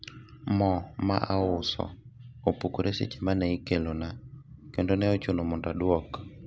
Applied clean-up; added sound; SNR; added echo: none; Brass instrument; 15 dB; none.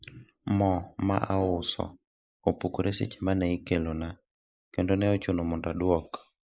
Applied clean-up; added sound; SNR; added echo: neural mask model Resemble Enhance denoiser.